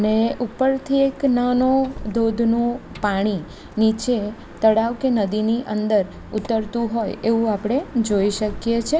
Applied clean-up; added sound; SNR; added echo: none; Squeak; 18 dB; none.